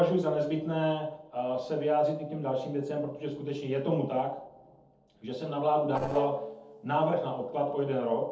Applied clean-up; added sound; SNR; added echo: neural separator model SepFormer DNS4.